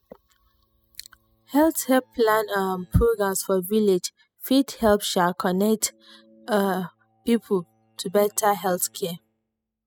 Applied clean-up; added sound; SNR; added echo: classical method spectral subtraction.